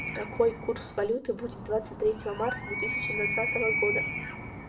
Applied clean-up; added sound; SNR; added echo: none; Animal; 2 dB; reverberation time 0.3 s.